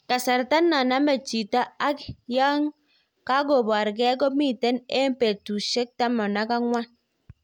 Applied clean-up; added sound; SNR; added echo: none; none; none; none.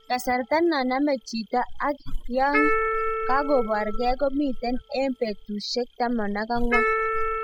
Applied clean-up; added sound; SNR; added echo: classical method spectral subtraction.